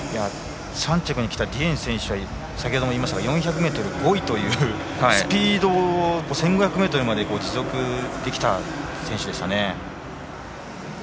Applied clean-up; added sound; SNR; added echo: none; none; none; none.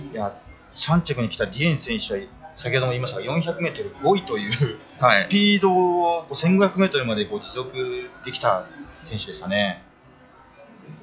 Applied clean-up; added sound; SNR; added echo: classical method log-MMSE.